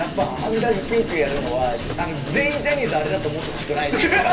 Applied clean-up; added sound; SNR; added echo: none; Train; 8 dB; reverberation time 0.3 s.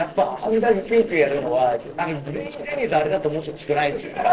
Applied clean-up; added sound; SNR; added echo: neural separator model SepFormer DNS4.